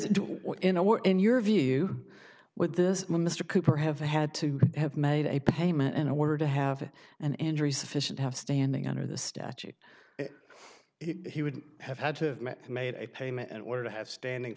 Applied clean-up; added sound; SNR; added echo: none; none; none; none.